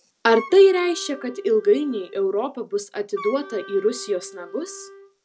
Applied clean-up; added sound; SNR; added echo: none; Wind instrument, woodwind instrument; 18 dB; none.